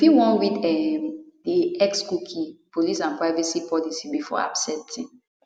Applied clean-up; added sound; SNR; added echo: none; none; none; none.